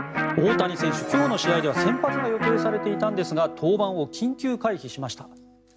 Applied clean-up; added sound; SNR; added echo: none; Electric guitar; 4 dB; none.